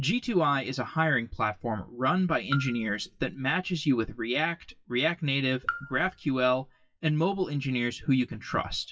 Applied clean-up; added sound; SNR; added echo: classical method WPE with log-MMSE.